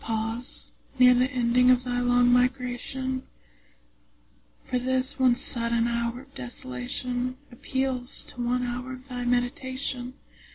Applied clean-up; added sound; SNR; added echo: none; none; none; none.